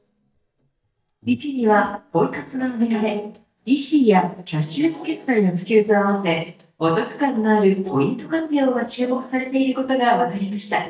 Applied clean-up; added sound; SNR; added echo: neural mask model DeepFilterNet 3.